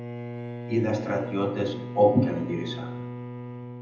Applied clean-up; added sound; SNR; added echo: none; Bowed string instrument; 8 dB; reverberation time 0.8 s.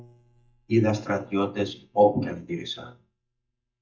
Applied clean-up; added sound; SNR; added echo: neural mask model DeepFilterNet 3.